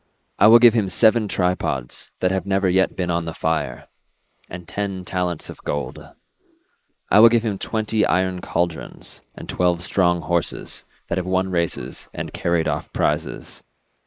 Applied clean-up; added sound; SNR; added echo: neural mask model Resemble Enhance denoiser.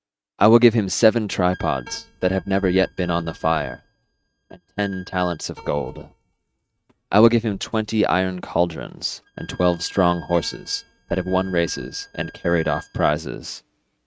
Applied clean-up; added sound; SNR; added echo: neural mask model RNNoise.